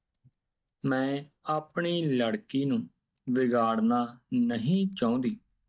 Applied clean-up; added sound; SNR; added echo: neural mask model DeepFilterNet 3.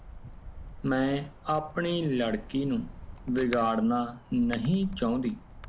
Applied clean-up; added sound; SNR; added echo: none; Wind; 15 dB; none.